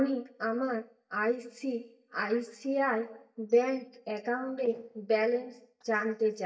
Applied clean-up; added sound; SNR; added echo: neural mask model DeepFilterNet 3.